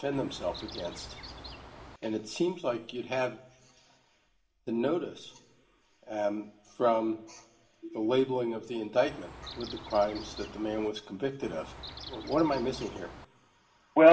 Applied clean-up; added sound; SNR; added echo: none; Chirp, tweet; 15 dB; reverberation time 0.8 s.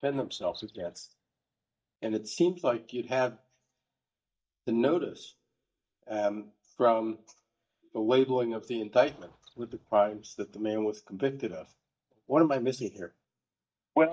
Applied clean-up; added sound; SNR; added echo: neural mask model DeepFilterNet 3.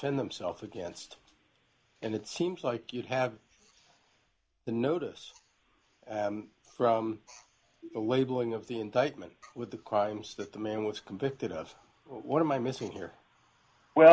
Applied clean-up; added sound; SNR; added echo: none; none; none; none.